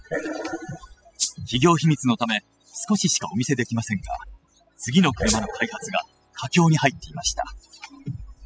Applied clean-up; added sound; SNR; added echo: classical method spectral subtraction.